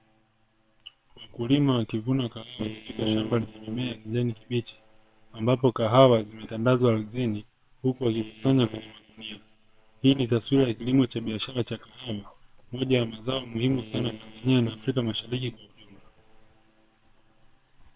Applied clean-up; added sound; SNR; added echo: neural separator model SepFormer WHAM!.